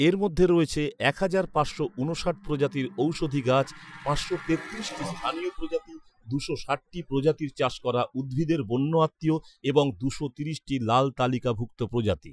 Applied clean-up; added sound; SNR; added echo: classical method Wiener filter.